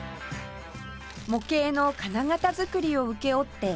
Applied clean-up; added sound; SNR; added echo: none; Musical instrument + Tearing; 19 dB; none.